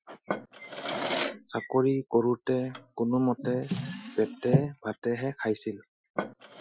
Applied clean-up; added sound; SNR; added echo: classical method Wiener filter.